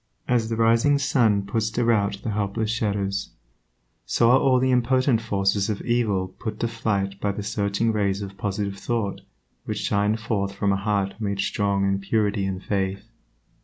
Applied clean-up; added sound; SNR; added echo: none; none; none; none.